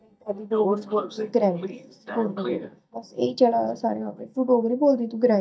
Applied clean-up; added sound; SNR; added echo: neural mask model DeepFilterNet 3.